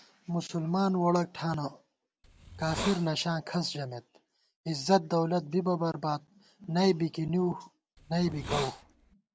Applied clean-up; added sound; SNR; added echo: none; Hiss; 9 dB; none.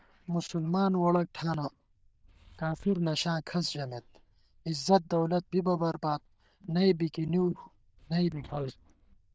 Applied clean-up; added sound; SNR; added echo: neural diffusion model UNIVERSE++.